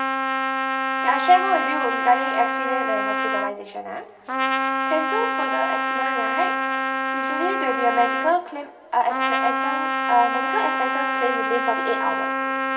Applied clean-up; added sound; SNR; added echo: none; Trumpet; -1 dB; reverberation time 2.6 s.